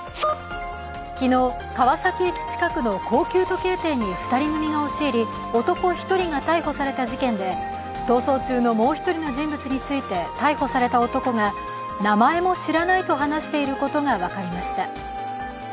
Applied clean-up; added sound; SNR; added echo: none; none; none; none.